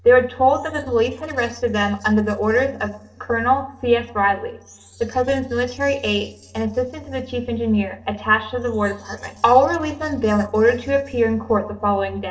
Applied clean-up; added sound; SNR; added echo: neural separator model SepFormer DNS4.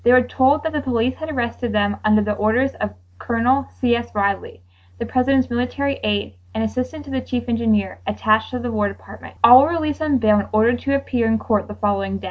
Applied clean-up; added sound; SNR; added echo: none; none; none; none.